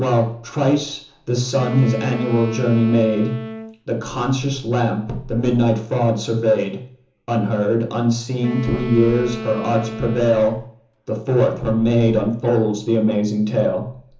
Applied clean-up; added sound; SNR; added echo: none; Wind instrument, woodwind instrument; 11 dB; reverberation time 0.7 s.